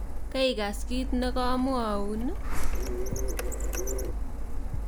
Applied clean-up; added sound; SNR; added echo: none; Printer; -4 dB; none.